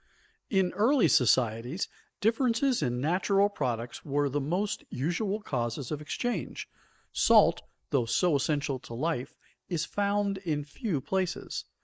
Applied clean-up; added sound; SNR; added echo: neural mask model Resemble Enhance denoiser.